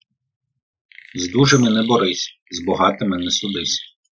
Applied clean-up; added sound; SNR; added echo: classical method Wiener filter.